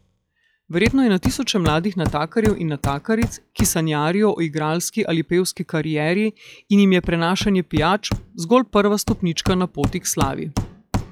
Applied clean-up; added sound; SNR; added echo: classical method log-MMSE.